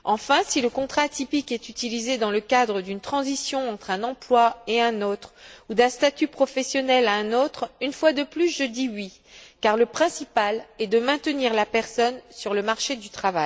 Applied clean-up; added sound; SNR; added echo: none; none; none; none.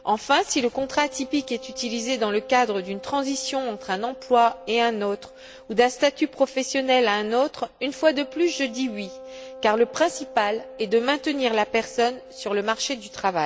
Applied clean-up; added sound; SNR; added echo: none; Wind instrument, woodwind instrument; 18 dB; none.